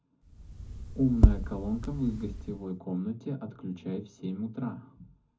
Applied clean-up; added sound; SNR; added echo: none; Tap; -5 dB; reverberation time 0.3 s.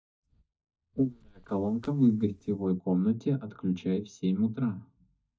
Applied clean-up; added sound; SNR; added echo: neural mask model DeepFilterNet 3.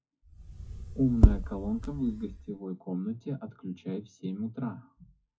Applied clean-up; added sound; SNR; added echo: classical method WPE with log-MMSE.